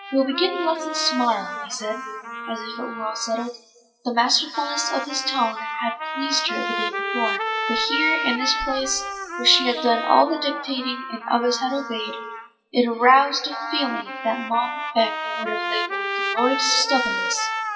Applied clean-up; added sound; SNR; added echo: classical method WPE with log-MMSE.